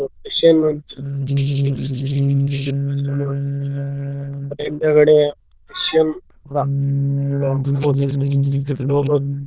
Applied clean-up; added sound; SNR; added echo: neural diffusion model UNIVERSE++.